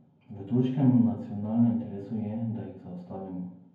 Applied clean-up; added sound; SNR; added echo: none; none; none; reverberation time 0.9 s.